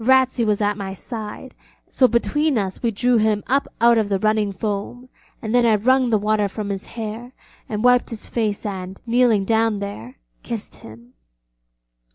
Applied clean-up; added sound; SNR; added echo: none; none; none; none.